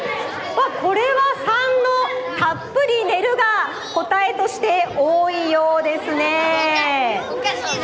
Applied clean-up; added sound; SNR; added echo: none; none; none; none.